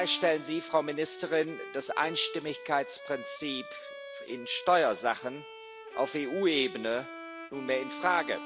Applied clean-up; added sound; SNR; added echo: none; Bowed string instrument; 12 dB; none.